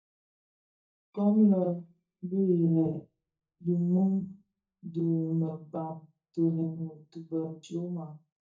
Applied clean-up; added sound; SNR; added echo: neural mask model DeepFilterNet 3.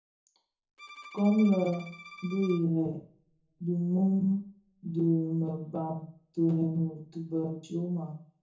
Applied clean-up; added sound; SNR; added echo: none; Bowed string instrument; 18 dB; reverberation time 0.7 s.